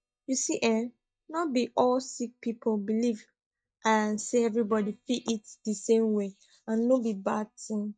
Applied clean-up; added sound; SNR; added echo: neural mask model DeepFilterNet 3.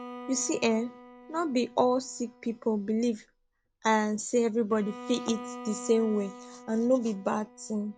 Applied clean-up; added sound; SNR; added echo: none; Bowed string instrument; 16 dB; none.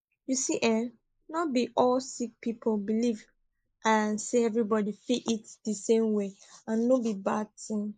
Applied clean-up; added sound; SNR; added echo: neural mask model Resemble Enhance denoiser.